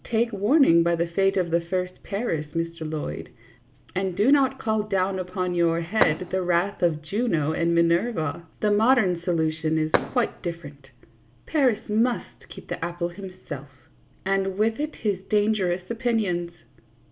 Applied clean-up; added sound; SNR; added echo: none; Fireworks; 9 dB; none.